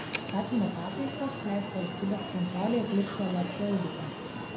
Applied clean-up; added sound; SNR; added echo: none; Alarm; 5 dB; reverberation time 0.4 s.